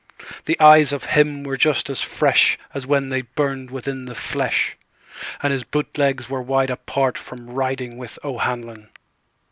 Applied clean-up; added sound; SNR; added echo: none; none; none; none.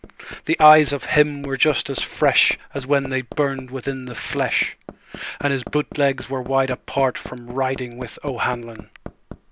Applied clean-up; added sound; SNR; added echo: none; Hammer; 18 dB; none.